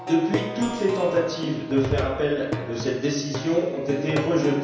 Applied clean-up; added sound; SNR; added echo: none; Plucked string instrument; 7 dB; reverberation time 0.9 s.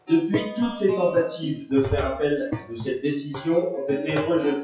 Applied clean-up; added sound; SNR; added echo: classical method WPE with log-MMSE.